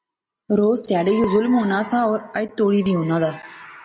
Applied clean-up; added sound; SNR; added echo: none; none; none; none.